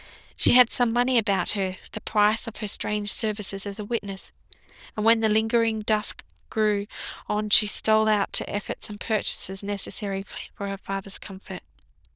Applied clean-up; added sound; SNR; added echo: neural diffusion model UNIVERSE++.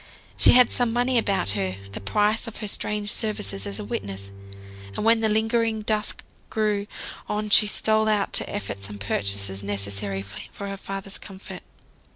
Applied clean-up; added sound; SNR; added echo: none; Bowed string instrument; 15 dB; none.